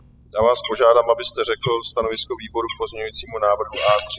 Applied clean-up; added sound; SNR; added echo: classical method spectral subtraction.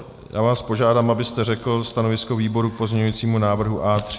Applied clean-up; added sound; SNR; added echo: none; none; none; none.